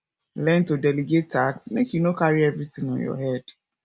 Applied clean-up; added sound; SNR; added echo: none; none; none; none.